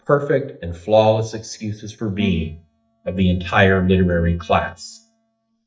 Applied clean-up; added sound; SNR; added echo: neural mask model DeepFilterNet 3.